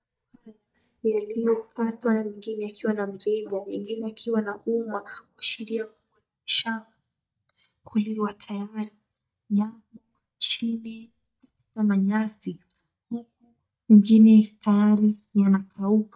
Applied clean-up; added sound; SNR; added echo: neural mask model DeepFilterNet 3.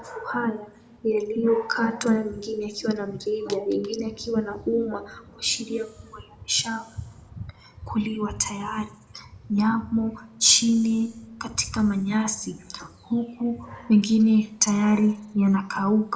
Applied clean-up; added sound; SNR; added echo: none; Dog; 19 dB; reverberation time 0.4 s.